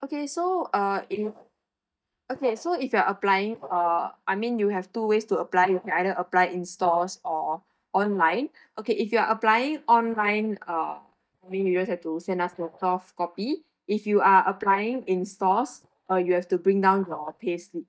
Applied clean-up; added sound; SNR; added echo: neural mask model DeepFilterNet 3.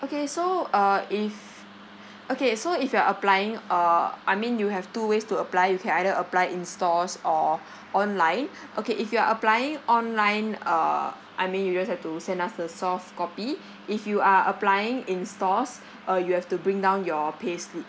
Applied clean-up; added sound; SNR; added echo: none; none; none; none.